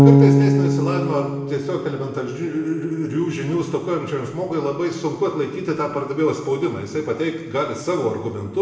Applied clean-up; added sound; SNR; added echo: none; Bass guitar; -1 dB; reverberation time 1.1 s.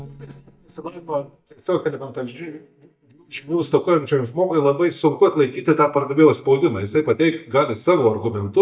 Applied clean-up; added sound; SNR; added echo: neural mask model DeepFilterNet 3.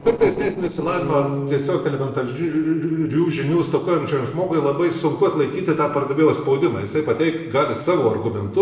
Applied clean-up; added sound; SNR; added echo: neural separator model SepFormer DNS4.